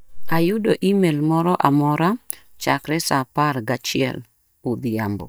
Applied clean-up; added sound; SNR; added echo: neural mask model DeepFilterNet 3.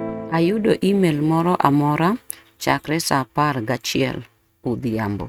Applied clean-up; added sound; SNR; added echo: neural mask model RNNoise.